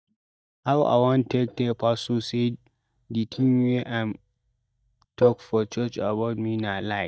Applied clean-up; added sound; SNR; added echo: neural mask model DeepFilterNet 3.